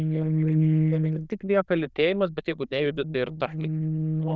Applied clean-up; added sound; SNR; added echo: neural diffusion model UNIVERSE++.